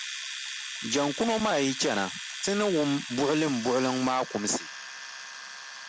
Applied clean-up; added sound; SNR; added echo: none; Domestic sounds, home sounds; 9 dB; none.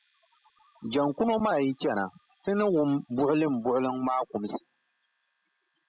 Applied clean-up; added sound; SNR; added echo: classical method spectral subtraction.